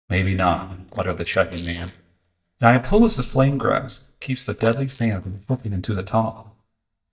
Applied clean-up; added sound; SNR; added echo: neural mask model DeepFilterNet 3.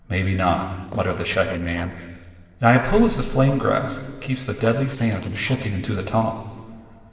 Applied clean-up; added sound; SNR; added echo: neural separator model SepFormer DNS4.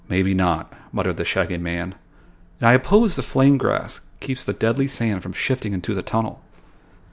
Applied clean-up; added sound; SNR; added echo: none; none; none; none.